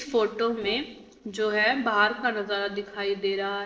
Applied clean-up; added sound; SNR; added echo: neural separator model SepFormer DNS4.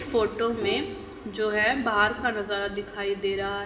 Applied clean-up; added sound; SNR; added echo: none; Bowed string instrument; 13 dB; reverberation time 1.2 s.